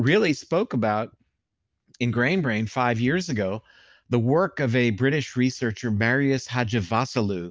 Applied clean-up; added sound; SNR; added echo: none; none; none; none.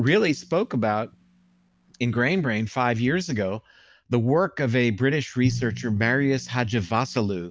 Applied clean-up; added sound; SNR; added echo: none; Drum; 15 dB; none.